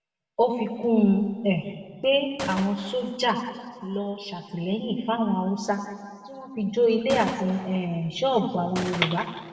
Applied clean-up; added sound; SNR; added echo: none; Gunshot, gunfire; 11 dB; reverberation time 1.5 s.